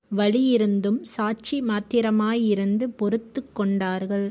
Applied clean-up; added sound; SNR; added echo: none; none; none; none.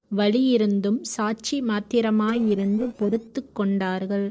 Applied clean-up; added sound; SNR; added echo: neural separator model SepFormer DNS4.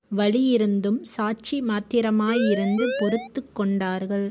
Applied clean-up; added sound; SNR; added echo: none; Siren; 4 dB; none.